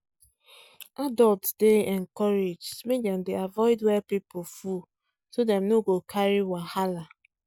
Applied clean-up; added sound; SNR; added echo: none; none; none; none.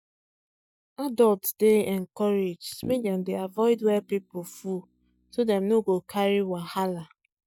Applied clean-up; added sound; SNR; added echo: neural mask model DeepFilterNet 3.